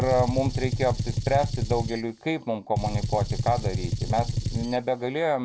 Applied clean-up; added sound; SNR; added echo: none; Gunshot, gunfire; 2 dB; none.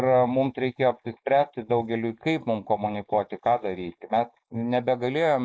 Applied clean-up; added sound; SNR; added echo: neural mask model Resemble Enhance denoiser.